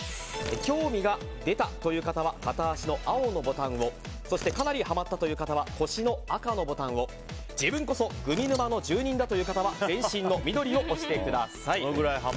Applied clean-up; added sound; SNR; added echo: none; Tearing; 20 dB; none.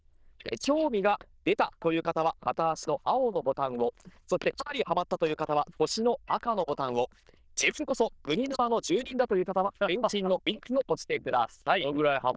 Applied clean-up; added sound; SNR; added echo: neural diffusion model UNIVERSE++.